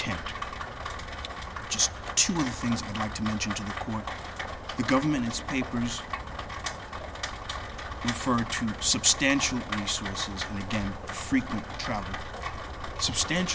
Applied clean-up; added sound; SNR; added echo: none; Rain; 5 dB; none.